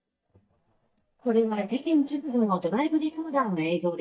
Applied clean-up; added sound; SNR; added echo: neural mask model DeepFilterNet 3.